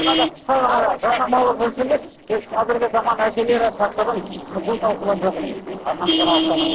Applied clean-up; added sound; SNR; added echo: neural separator model SepFormer DNS4.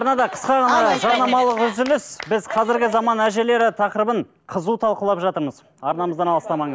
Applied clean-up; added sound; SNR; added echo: none; none; none; none.